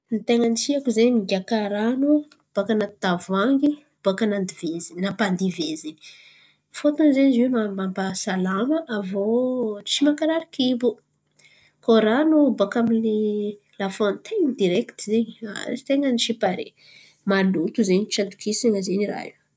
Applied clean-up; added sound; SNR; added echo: none; none; none; none.